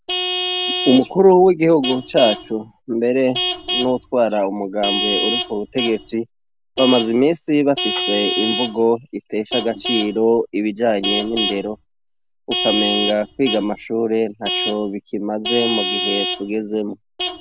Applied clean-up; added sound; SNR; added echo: none; Vehicle horn, car horn, honking / Truck; 6 dB; none.